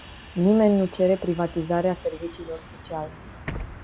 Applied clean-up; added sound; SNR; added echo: none; Bus; 15 dB; none.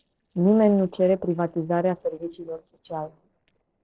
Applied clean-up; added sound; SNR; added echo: neural separator model SepFormer DNS4.